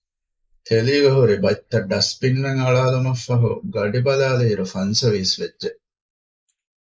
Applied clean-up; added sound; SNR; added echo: neural mask model Resemble Enhance denoiser.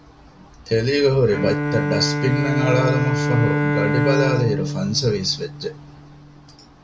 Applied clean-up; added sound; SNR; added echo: none; Bowed string instrument; 2 dB; none.